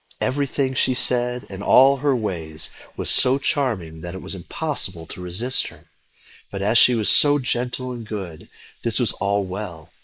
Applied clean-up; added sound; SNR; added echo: neural mask model Resemble Enhance denoiser.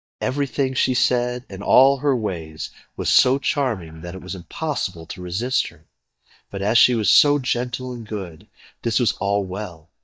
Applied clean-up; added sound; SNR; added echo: neural mask model DeepFilterNet 3.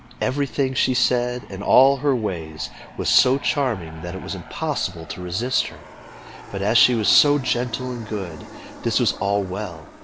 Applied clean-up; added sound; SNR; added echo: none; Aircraft; 17 dB; none.